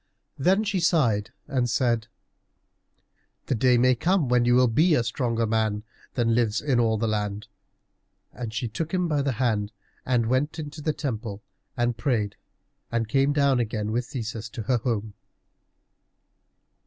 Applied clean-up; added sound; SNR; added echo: none; none; none; none.